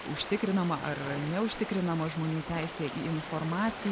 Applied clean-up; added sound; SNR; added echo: none; Stream; 9 dB; none.